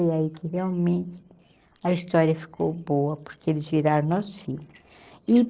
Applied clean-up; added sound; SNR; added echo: neural separator model SepFormer DNS4.